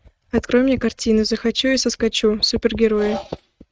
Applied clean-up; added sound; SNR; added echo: neural mask model RNNoise.